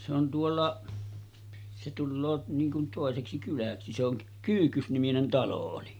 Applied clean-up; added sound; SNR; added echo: none; none; none; none.